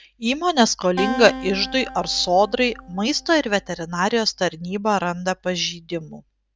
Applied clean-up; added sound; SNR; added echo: none; Acoustic guitar; 12 dB; none.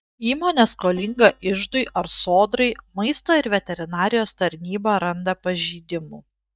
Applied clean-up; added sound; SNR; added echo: neural mask model DeepFilterNet 3.